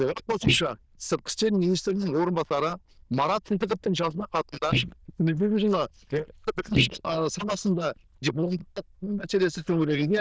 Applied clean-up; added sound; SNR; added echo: neural diffusion model UNIVERSE++.